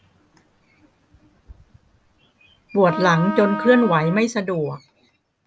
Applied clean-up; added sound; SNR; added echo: none; Trumpet; 7 dB; none.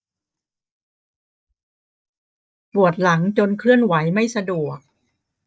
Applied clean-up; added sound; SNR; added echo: neural mask model DeepFilterNet 3.